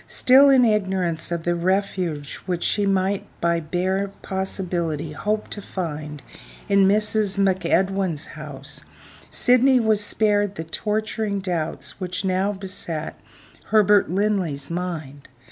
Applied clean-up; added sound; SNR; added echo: none; none; none; none.